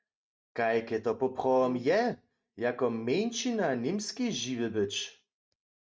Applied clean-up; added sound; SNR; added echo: neural mask model RNNoise.